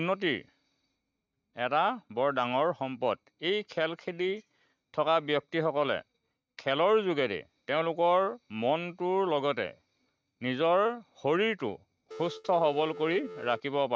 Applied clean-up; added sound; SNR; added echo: neural mask model RNNoise.